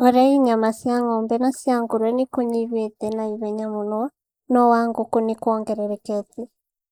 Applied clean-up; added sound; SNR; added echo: neural mask model Resemble Enhance denoiser.